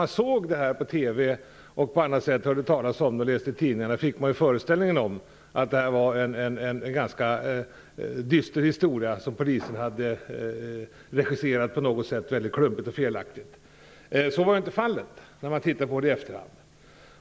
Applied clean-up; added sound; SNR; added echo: none; none; none; none.